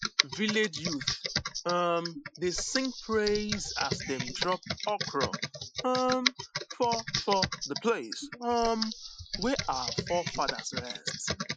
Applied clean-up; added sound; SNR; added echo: classical method Wiener filter.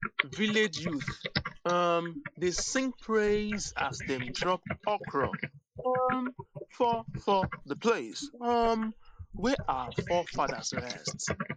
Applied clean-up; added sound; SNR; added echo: neural mask model Resemble Enhance denoiser.